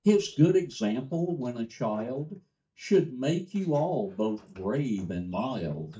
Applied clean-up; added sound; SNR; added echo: neural mask model DeepFilterNet 3.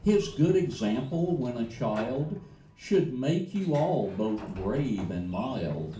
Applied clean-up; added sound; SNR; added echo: none; Sliding door; 18 dB; reverberation time 0.4 s.